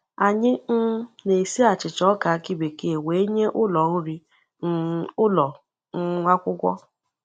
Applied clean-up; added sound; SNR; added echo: none; none; none; none.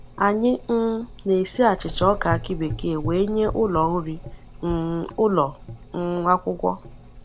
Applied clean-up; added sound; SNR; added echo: none; Gurgling / Engine; 12 dB; none.